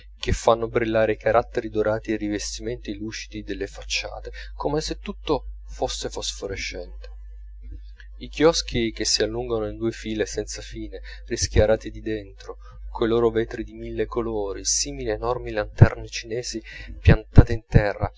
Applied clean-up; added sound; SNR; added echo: none; none; none; none.